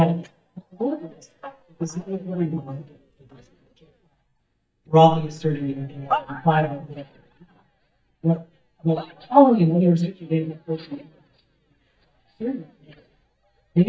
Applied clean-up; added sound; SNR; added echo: neural mask model DeepFilterNet 3.